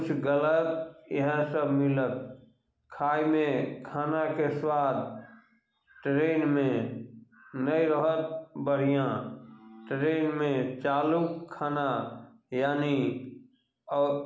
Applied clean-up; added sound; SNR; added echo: none; none; none; none.